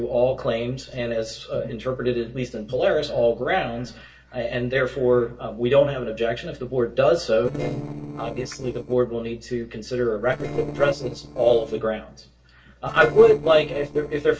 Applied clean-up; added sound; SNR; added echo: neural separator model SepFormer DNS4.